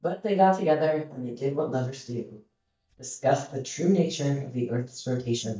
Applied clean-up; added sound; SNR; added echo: neural mask model DeepFilterNet 3.